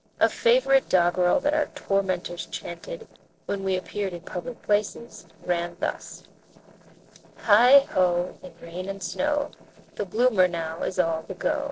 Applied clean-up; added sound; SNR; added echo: neural separator model SepFormer DNS4.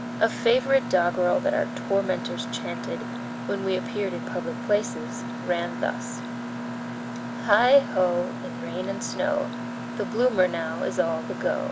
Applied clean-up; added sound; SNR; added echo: none; Mechanisms; 6 dB; none.